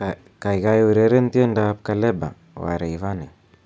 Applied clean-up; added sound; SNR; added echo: none; none; none; none.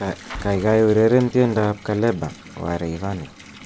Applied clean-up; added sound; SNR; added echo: none; Explosion + Bathtub (filling or washing) / Water tap, faucet; 18 dB; none.